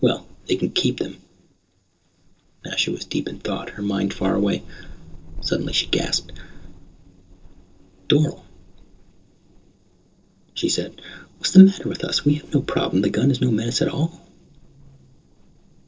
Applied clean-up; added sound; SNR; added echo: neural separator model SepFormer DNS4.